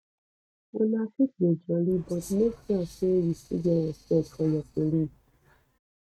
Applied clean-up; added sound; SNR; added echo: neural mask model RNNoise.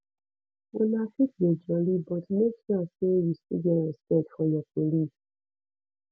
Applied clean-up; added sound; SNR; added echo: none; none; none; none.